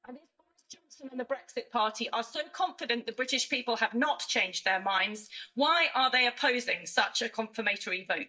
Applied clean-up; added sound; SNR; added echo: neural mask model DeepFilterNet 3.